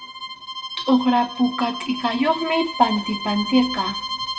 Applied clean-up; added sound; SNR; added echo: none; Bowed string instrument; 9 dB; reverberation time 0.8 s.